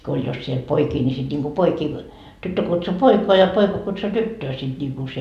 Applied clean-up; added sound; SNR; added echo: none; none; none; none.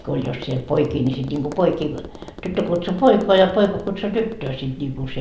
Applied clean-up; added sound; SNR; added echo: none; Tap; 16 dB; none.